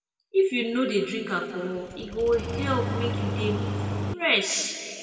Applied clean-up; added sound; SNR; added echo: none; Engine starting; 3 dB; reverberation time 2.2 s.